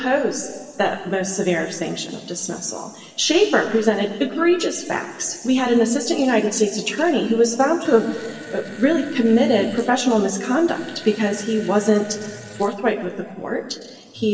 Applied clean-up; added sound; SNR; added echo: none; Fart; 19 dB; reverberation time 1.9 s.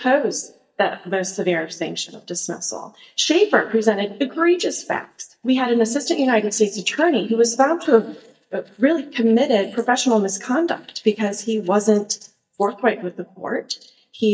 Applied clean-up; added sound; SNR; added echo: neural mask model DeepFilterNet 3.